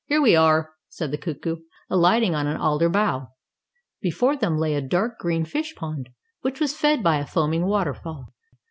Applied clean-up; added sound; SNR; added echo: none; none; none; none.